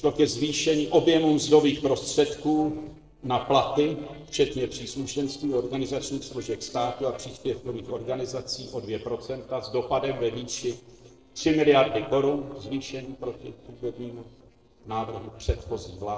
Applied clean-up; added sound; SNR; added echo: neural separator model SepFormer DNS4.